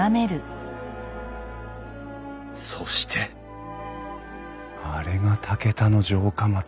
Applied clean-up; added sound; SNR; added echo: none; none; none; none.